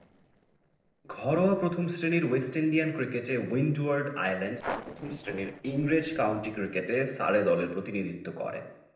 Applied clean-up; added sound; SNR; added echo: neural separator model SepFormer DNS4.